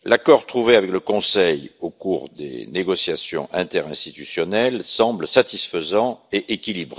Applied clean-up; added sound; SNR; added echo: none; none; none; none.